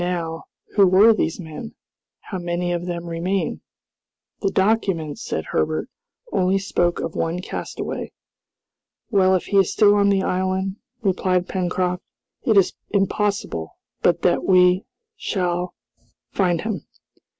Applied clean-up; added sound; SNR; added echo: none; none; none; none.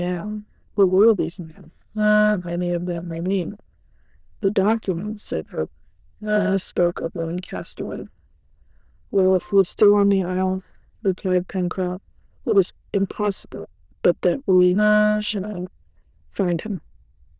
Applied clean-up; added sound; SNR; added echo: neural diffusion model UNIVERSE++.